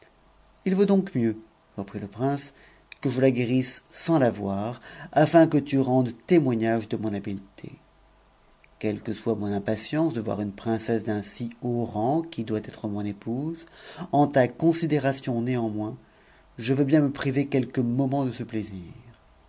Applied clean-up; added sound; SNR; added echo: none; none; none; none.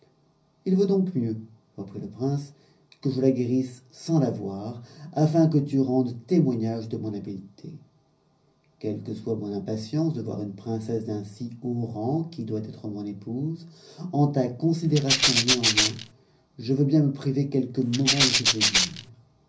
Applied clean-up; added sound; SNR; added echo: none; Rattle (instrument); -3 dB; reverberation time 0.5 s.